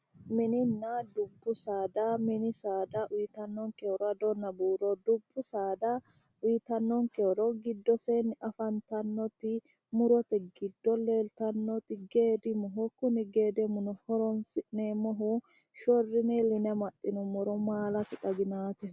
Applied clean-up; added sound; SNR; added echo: none; none; none; none.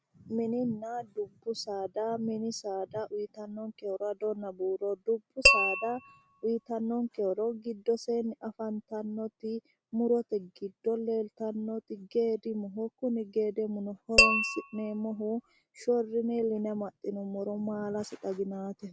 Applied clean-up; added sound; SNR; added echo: none; Tap / Glass; -5 dB; none.